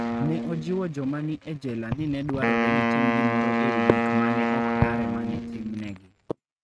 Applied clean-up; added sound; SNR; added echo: neural mask model RNNoise.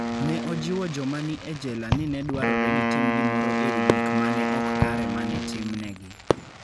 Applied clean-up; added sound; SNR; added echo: none; Fireworks + Wind instrument, woodwind instrument; -4 dB; none.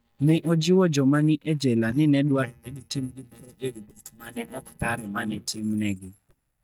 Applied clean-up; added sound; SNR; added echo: neural mask model DeepFilterNet 3.